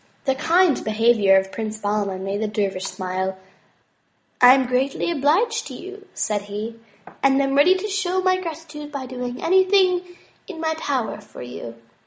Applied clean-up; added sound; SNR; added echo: none; none; none; none.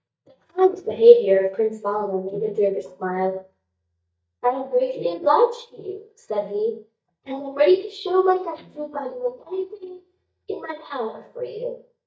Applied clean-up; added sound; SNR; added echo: neural mask model DeepFilterNet 3.